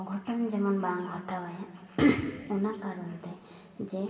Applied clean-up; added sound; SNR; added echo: none; none; none; reverberation time 2.4 s.